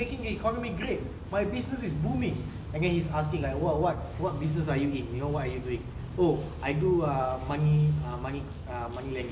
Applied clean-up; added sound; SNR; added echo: none; none; none; none.